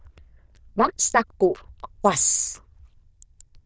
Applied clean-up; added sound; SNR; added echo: neural diffusion model UNIVERSE++.